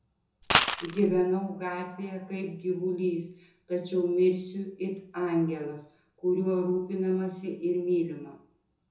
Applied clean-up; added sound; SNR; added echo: none; Coin (dropping); -2 dB; reverberation time 0.6 s.